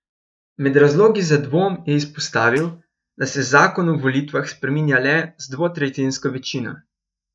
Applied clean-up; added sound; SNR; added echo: neural mask model DeepFilterNet 3.